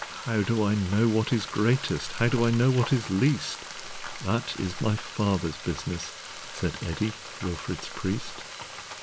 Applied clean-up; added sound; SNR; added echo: none; Frying (food); 12 dB; none.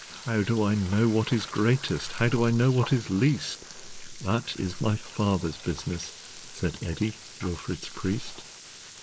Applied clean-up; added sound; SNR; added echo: neural mask model Resemble Enhance denoiser.